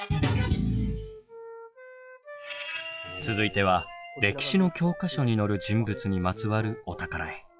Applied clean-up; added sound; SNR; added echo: classical method log-MMSE.